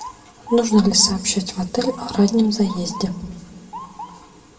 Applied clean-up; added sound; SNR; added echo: none; Motor vehicle (road) / Siren; 17 dB; reverberation time 1.3 s.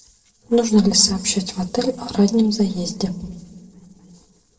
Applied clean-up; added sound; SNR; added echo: neural separator model SepFormer DNS4.